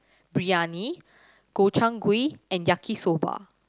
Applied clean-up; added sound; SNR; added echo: none; none; none; none.